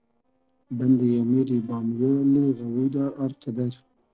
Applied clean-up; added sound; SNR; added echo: neural separator model SepFormer DNS4.